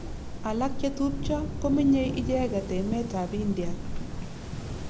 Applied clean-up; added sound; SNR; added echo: none; Thunder + Wind; 3 dB; none.